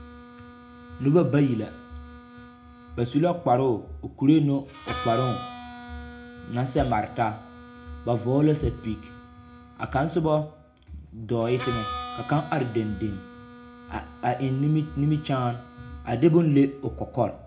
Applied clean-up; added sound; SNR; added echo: none; Harmonica; 16 dB; reverberation time 0.4 s.